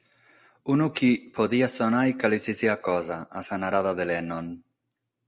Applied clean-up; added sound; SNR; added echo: none; none; none; none.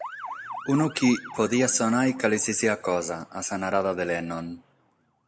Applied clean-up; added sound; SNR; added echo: none; Motor vehicle (road) / Siren; 16 dB; none.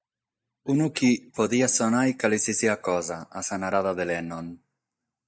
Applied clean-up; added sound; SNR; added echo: neural mask model DeepFilterNet 3.